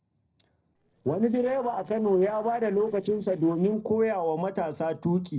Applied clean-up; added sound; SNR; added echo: neural separator model SepFormer DNS4.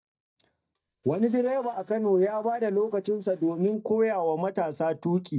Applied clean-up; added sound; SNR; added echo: neural mask model DeepFilterNet 3.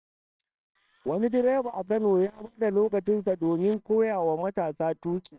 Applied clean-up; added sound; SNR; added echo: neural separator model SepFormer WHAMR!.